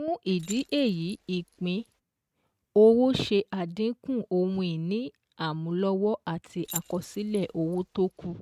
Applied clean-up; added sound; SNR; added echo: neural mask model RNNoise.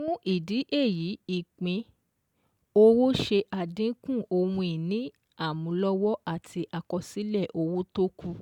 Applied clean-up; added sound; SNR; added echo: none; none; none; none.